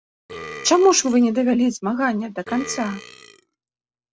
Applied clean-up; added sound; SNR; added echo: none; Burping, eructation; 17 dB; none.